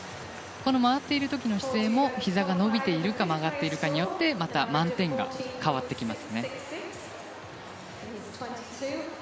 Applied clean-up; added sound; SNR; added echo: none; none; none; none.